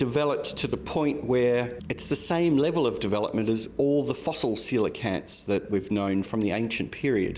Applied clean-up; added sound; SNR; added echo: none; none; none; none.